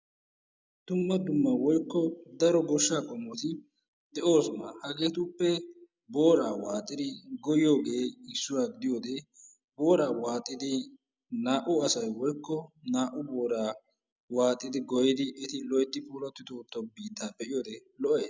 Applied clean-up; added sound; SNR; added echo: none; none; none; none.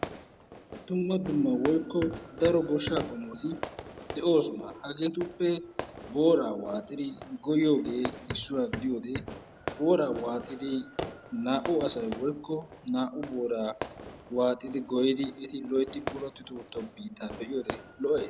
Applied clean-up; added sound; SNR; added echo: none; Hammer + Fireworks; 12 dB; none.